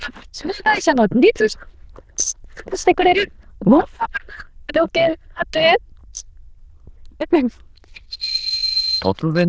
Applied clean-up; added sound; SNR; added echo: neural diffusion model UNIVERSE++.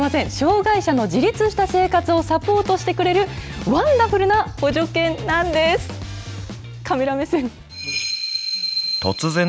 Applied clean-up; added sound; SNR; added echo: none; none; none; none.